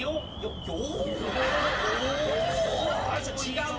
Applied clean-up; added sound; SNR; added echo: none; Alarm; 8 dB; reverberation time 3.0 s.